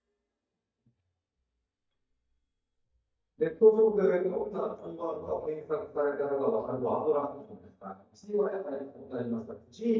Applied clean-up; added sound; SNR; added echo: neural mask model DeepFilterNet 3.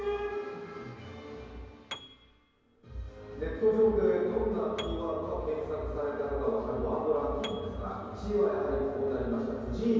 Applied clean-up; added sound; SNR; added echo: none; Piano; 20 dB; reverberation time 2.2 s.